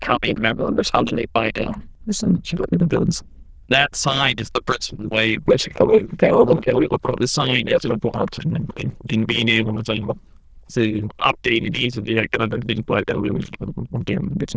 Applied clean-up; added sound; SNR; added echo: neural diffusion model UNIVERSE++.